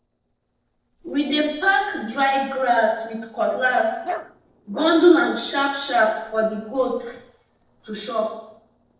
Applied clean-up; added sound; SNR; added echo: neural separator model SepFormer DNS4.